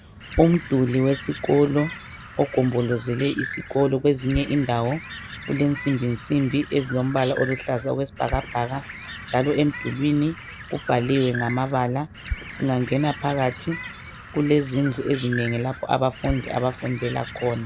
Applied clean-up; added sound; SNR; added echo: none; Bird; 12 dB; none.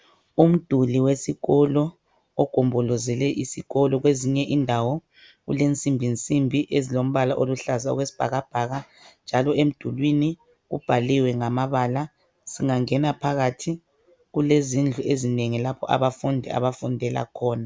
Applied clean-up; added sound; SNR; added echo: none; none; none; none.